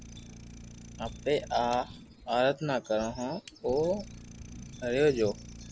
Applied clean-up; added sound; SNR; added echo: none; Idling; 16 dB; none.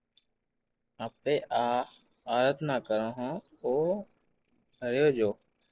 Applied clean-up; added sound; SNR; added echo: neural separator model SepFormer DNS4.